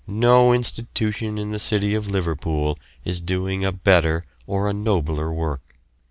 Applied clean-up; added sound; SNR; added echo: none; none; none; none.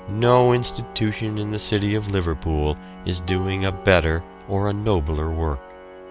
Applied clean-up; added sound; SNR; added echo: none; Organ + Acoustic guitar; 16 dB; none.